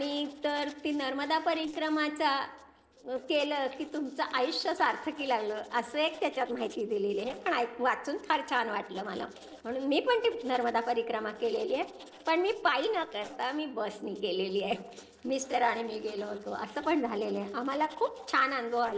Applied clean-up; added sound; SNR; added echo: neural separator model SepFormer DNS4.